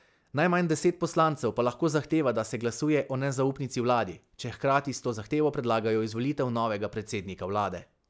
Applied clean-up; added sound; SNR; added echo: none; none; none; none.